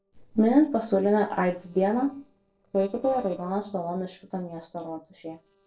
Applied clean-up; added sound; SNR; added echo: neural separator model SepFormer DNS4.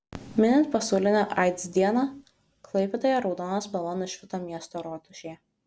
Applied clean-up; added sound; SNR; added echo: none; none; none; none.